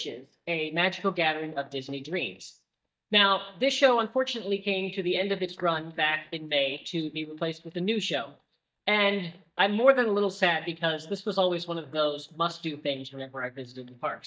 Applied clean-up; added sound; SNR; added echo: neural mask model DeepFilterNet 3.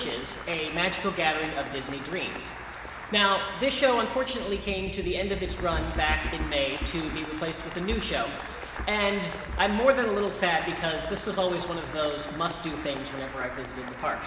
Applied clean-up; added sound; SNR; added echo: none; Applause; 13 dB; none.